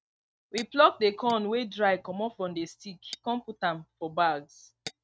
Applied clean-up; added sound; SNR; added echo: neural mask model RNNoise.